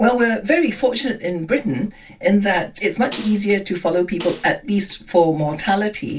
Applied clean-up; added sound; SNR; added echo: none; Snare drum; 18 dB; reverberation time 0.2 s.